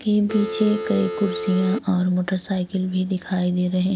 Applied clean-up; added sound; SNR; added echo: none; Telephone; 7 dB; none.